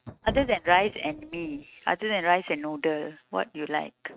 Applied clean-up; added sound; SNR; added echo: neural mask model RNNoise.